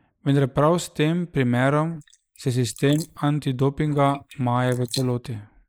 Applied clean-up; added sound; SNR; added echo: neural mask model Resemble Enhance denoiser.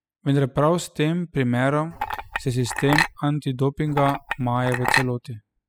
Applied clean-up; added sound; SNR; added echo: classical method spectral subtraction.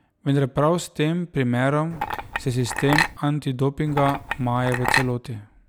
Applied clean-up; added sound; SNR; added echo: none; Chink, clink; 3 dB; none.